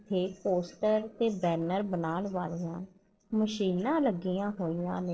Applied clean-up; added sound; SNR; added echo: neural separator model SepFormer DNS4.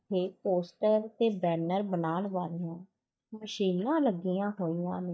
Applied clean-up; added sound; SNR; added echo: neural mask model DeepFilterNet 3.